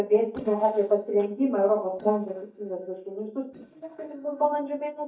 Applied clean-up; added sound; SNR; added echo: neural mask model DeepFilterNet 3.